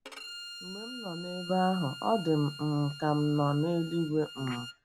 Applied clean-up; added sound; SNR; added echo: none; Bowed string instrument; 14 dB; none.